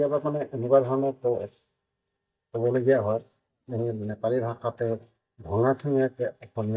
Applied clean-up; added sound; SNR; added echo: neural mask model DeepFilterNet 3.